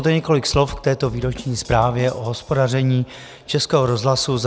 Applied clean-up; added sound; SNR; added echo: none; Bass drum / Snare drum; 18 dB; none.